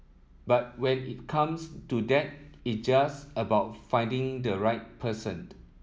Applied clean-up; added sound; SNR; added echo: none; none; none; none.